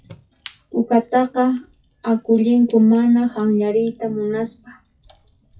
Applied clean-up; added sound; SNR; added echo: classical method WPE with log-MMSE.